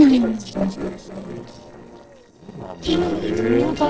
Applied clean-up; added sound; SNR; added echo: neural separator model SepFormer DNS4.